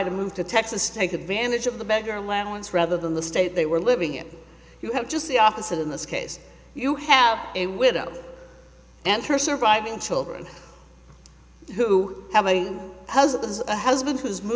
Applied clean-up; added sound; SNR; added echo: none; none; none; none.